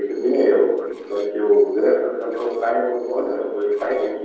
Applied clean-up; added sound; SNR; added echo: neural separator model SepFormer DNS4.